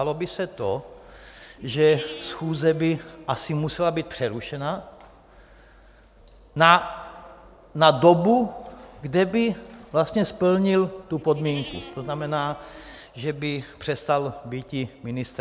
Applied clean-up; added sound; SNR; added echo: none; Livestock, farm animals, working animals; 17 dB; none.